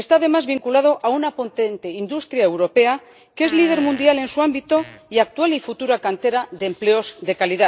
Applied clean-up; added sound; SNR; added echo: neural mask model DeepFilterNet 3.